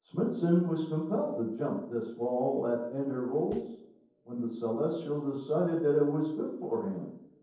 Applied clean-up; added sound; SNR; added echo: neural separator model SepFormer DNS4.